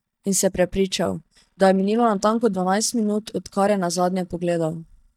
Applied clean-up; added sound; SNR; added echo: neural mask model DeepFilterNet 3.